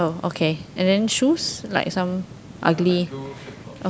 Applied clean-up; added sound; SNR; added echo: none; none; none; none.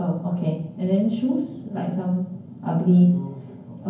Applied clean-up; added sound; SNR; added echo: none; none; none; reverberation time 0.9 s.